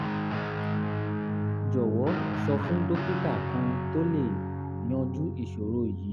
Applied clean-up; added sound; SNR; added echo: none; Guitar; -1 dB; none.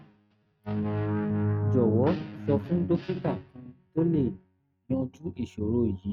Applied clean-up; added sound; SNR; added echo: neural mask model RNNoise.